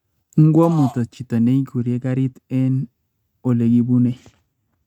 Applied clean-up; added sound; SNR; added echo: neural mask model RNNoise.